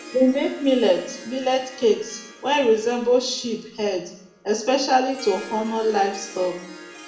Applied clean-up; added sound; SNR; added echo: none; Harp; 19 dB; reverberation time 0.7 s.